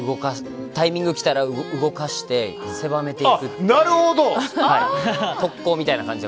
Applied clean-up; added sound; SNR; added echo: none; none; none; none.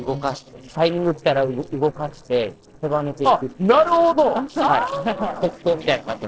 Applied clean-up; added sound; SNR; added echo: neural separator model SepFormer DNS4.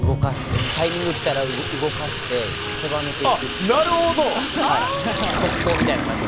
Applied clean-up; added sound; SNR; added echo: none; Sink (filling or washing) / Water tap, faucet; 0 dB; none.